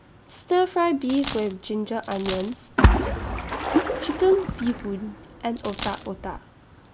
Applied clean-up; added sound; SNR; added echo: none; Coin (dropping) + Splash, splatter; -3 dB; none.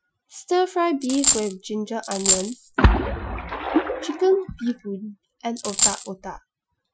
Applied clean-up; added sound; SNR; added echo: classical method Wiener filter.